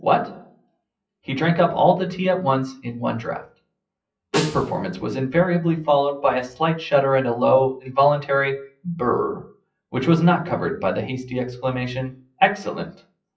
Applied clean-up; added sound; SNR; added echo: classical method WPE with log-MMSE.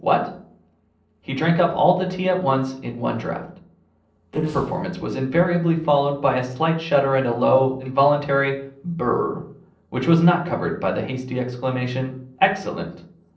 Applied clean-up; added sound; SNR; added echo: neural separator model SepFormer DNS4.